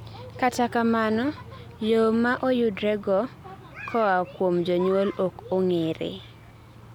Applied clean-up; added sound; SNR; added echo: none; none; none; none.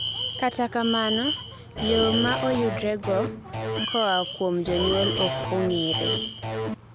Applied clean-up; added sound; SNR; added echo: none; Alarm + Electric guitar / Bass guitar; 3 dB; none.